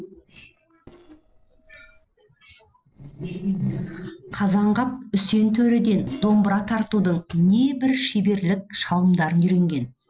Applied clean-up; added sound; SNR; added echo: neural separator model SepFormer DNS4.